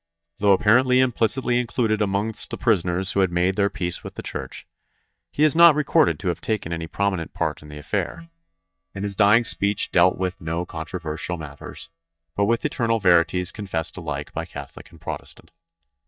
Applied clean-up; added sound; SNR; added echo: neural mask model DeepFilterNet 3.